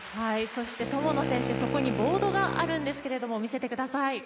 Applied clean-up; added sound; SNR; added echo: none; Wind instrument, woodwind instrument; 5 dB; none.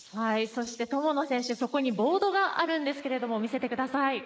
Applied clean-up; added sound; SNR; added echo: neural mask model Resemble Enhance denoiser.